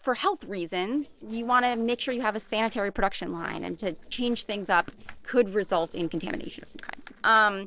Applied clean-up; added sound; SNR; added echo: neural separator model SepFormer DNS4.